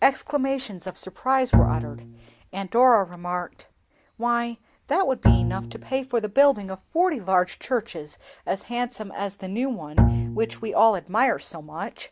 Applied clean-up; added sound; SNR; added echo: none; Bowed string instrument; -2 dB; none.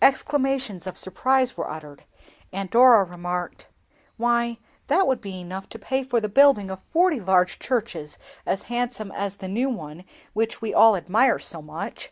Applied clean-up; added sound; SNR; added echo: none; none; none; none.